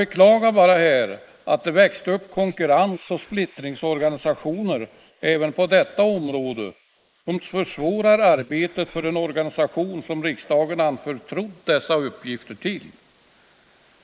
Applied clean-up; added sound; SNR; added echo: neural mask model Resemble Enhance denoiser.